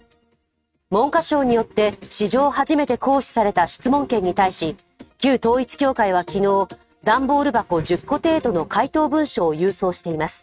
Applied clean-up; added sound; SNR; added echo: neural mask model RNNoise.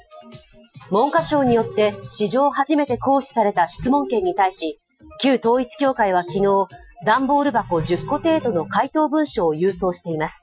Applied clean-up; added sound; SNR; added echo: classical method Wiener filter.